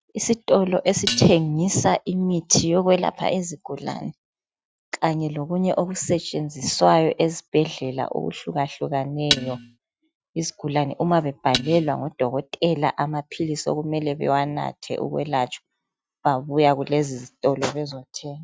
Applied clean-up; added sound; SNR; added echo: neural mask model RNNoise.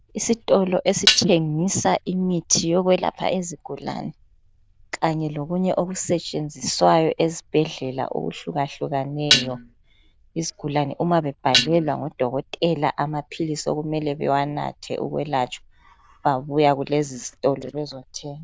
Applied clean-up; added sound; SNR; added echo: neural diffusion model UNIVERSE++.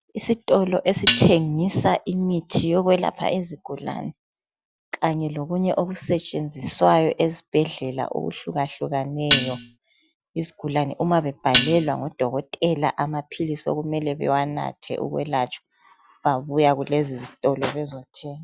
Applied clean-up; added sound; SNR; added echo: none; Dishes, pots, and pans; -2 dB; none.